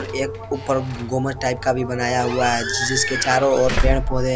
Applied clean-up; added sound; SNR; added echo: none; Squeak / Slam / Alarm / Wood; 4 dB; none.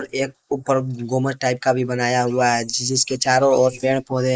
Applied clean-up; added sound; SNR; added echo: neural mask model Resemble Enhance denoiser.